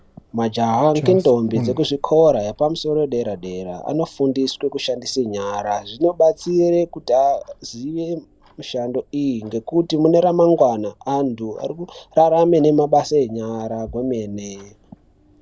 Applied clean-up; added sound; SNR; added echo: none; Clock; 19 dB; none.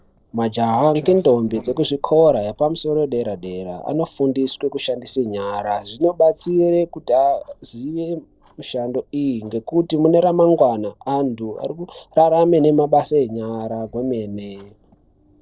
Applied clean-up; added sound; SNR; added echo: neural separator model SepFormer DNS4.